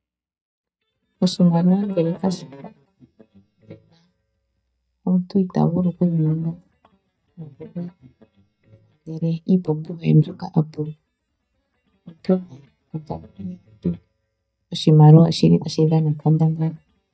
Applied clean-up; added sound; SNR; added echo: neural mask model DeepFilterNet 3.